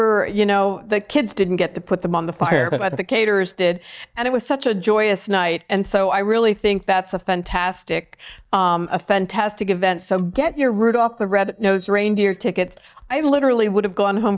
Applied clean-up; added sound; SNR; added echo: neural mask model DeepFilterNet 3.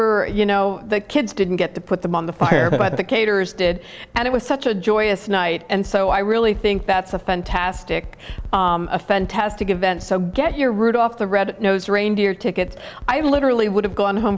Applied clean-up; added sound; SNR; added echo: none; none; none; none.